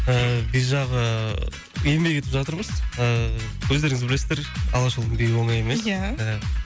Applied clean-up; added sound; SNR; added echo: none; none; none; none.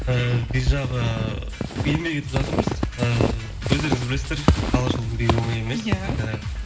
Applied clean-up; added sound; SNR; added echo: none; Squeak / Walk, footsteps; 0 dB; reverberation time 0.6 s.